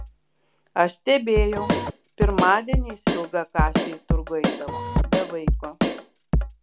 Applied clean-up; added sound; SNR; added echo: none; Drum kit + Printer; -1 dB; none.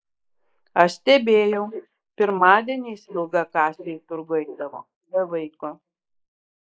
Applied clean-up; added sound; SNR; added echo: neural mask model Resemble Enhance denoiser.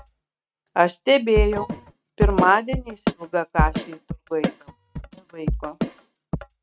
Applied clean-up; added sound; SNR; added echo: neural mask model RNNoise.